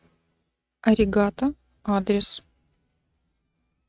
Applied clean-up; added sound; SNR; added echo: neural mask model RNNoise.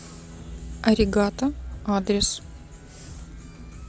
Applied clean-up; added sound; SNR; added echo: none; Bowed string instrument; 19 dB; none.